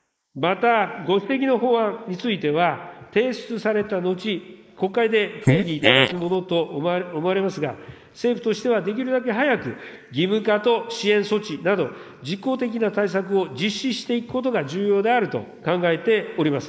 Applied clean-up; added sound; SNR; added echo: neural mask model Resemble Enhance denoiser.